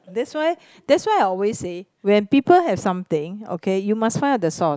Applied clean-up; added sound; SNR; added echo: none; none; none; none.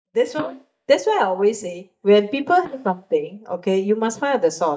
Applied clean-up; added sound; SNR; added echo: neural mask model DeepFilterNet 3.